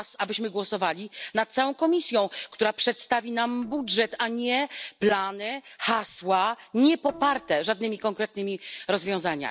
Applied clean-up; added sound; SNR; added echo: neural separator model SepFormer DNS4.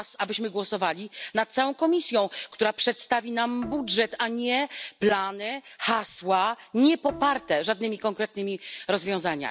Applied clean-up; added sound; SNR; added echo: none; Bowed string instrument; 20 dB; none.